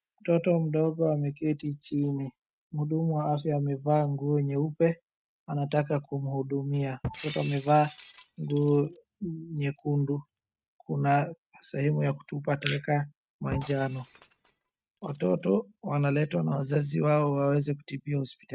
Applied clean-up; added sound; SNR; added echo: neural mask model RNNoise.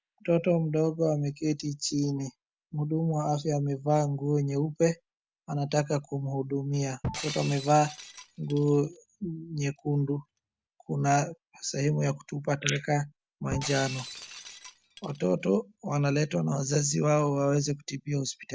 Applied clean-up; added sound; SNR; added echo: none; Shatter; 13 dB; none.